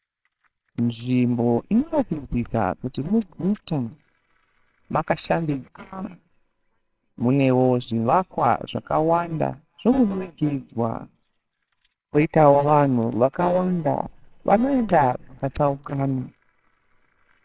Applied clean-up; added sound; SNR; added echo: neural separator model SepFormer WHAMR!.